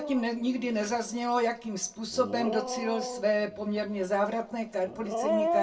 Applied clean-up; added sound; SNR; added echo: none; Dog; 5 dB; reverberation time 0.2 s.